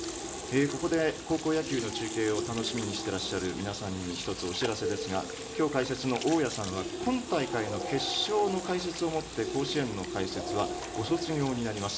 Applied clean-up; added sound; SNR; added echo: none; Sink (filling or washing) / Water tap, faucet; 12 dB; reverberation time 0.5 s.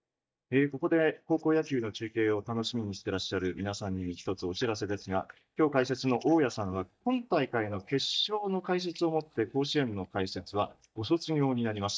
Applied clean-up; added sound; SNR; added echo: neural mask model DeepFilterNet 3.